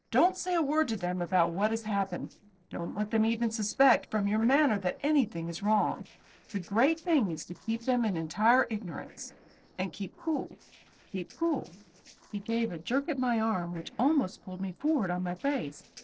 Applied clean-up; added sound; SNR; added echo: neural separator model SepFormer DNS4.